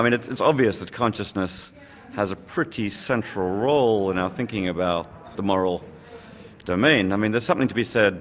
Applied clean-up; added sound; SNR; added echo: none; none; none; none.